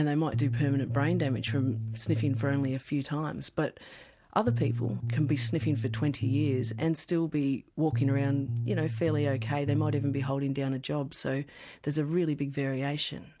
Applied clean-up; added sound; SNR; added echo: none; Bass guitar; 1 dB; none.